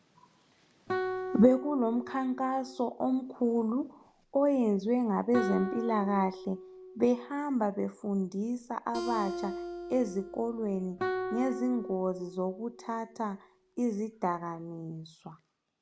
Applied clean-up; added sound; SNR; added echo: none; Guitar + Acoustic guitar; 9 dB; none.